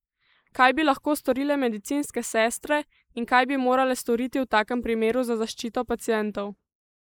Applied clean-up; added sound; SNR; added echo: neural mask model Resemble Enhance denoiser.